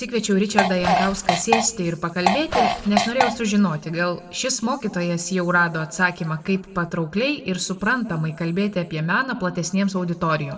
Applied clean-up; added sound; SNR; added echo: none; Fart; 0 dB; reverberation time 1.4 s.